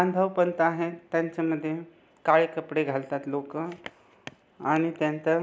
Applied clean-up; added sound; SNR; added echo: none; none; none; none.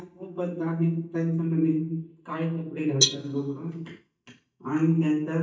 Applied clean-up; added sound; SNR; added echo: neural mask model DeepFilterNet 3.